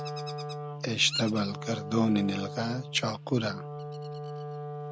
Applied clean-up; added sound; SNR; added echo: none; Wind instrument, woodwind instrument + Bird vocalization, bird call, bird song; 7 dB; none.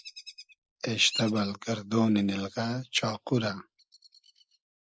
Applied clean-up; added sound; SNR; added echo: neural mask model Resemble Enhance denoiser.